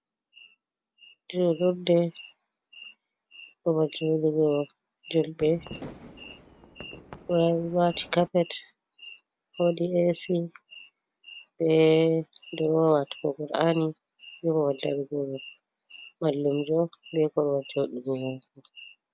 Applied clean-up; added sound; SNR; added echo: none; Fireworks; 18 dB; none.